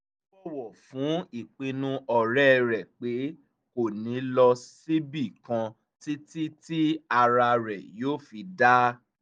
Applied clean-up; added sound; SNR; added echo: none; none; none; none.